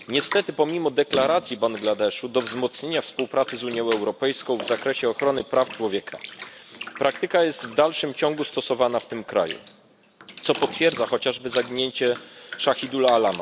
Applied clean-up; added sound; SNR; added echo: none; Bathtub (filling or washing); 13 dB; none.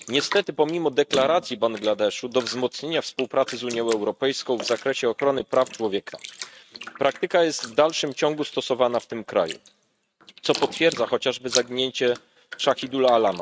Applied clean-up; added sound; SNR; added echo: neural mask model RNNoise.